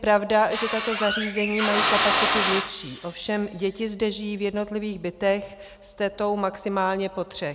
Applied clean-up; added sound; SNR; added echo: none; Drill; 1 dB; none.